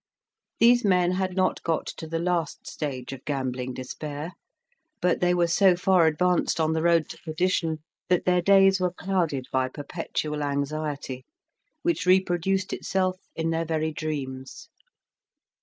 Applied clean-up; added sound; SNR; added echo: neural mask model Resemble Enhance denoiser.